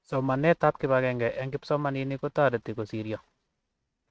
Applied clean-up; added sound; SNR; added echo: neural mask model RNNoise.